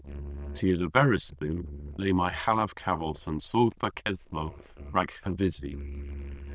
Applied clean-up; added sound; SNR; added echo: neural diffusion model UNIVERSE++.